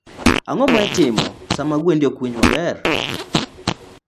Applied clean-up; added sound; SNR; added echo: none; Fart; 0 dB; none.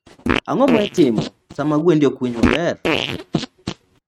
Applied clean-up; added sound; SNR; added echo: neural mask model RNNoise.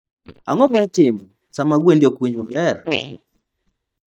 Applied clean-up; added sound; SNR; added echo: neural mask model DeepFilterNet 3.